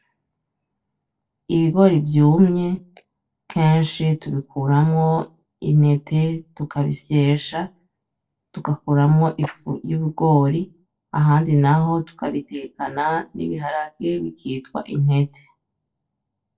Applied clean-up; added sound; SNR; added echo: neural separator model SepFormer DNS4.